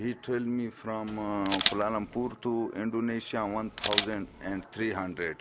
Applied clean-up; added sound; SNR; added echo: none; Camera; 0 dB; none.